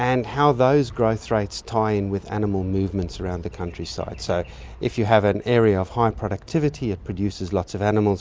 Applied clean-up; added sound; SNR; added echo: none; none; none; none.